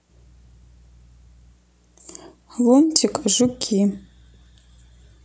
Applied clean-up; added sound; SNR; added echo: none; none; none; none.